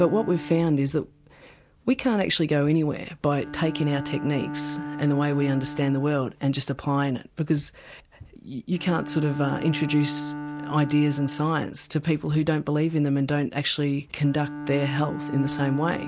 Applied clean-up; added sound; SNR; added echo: none; Bowed string instrument; 12 dB; none.